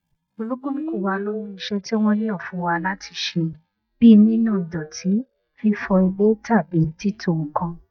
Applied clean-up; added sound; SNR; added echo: neural mask model DeepFilterNet 3.